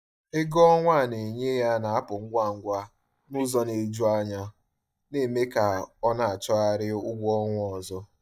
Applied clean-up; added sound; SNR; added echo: neural mask model DeepFilterNet 3.